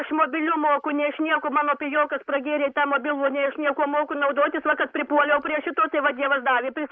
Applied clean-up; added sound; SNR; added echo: neural mask model Resemble Enhance denoiser.